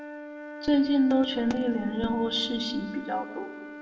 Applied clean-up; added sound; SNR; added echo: none; Wind instrument, woodwind instrument; 13 dB; reverberation time 1.0 s.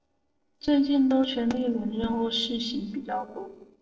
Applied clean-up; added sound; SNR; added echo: neural separator model SepFormer DNS4.